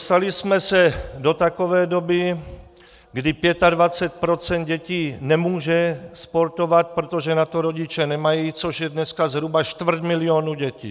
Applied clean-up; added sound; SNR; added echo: none; none; none; none.